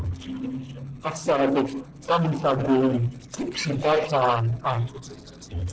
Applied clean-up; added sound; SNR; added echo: neural separator model SepFormer DNS4.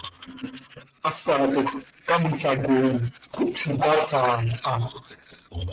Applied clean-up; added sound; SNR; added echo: neural mask model RNNoise.